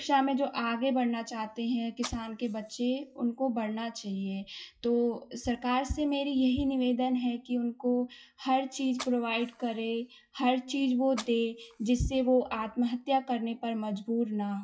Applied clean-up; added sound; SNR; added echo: classical method WPE with log-MMSE.